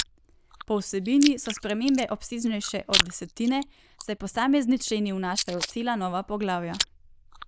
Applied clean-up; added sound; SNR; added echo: neural diffusion model UNIVERSE++.